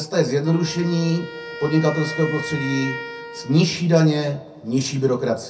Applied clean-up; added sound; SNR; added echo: none; Wind instrument, woodwind instrument; 13 dB; reverberation time 0.3 s.